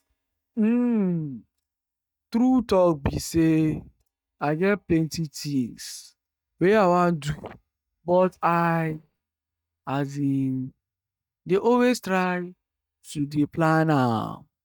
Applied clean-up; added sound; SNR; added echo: neural mask model DeepFilterNet 3.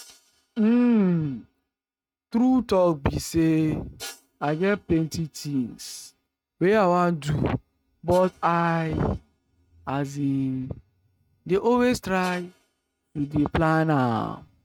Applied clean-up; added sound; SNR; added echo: neural mask model RNNoise.